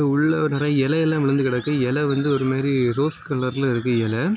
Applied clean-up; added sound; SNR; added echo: none; none; none; none.